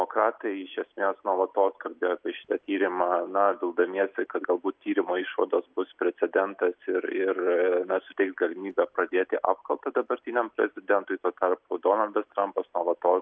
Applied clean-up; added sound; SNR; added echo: none; none; none; none.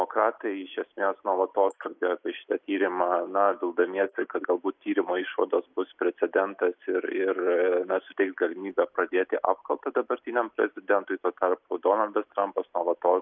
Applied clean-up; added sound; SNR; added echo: neural mask model Resemble Enhance denoiser.